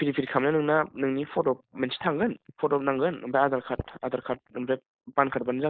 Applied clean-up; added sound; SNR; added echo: neural mask model Resemble Enhance denoiser.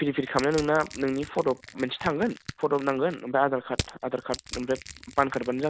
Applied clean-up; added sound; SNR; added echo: none; Crushing; 14 dB; none.